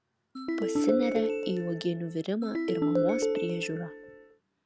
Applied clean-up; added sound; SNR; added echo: none; Ringtone; -3 dB; none.